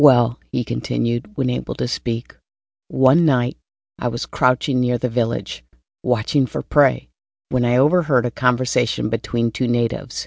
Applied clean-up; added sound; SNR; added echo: none; none; none; none.